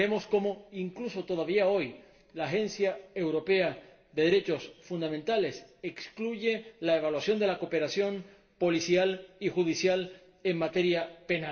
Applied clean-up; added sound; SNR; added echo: none; none; none; reverberation time 0.6 s.